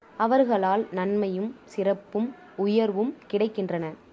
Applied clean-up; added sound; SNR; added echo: none; none; none; none.